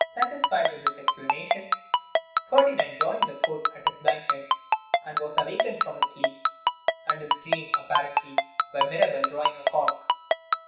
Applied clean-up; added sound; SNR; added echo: none; Ringtone; -4 dB; reverberation time 0.7 s.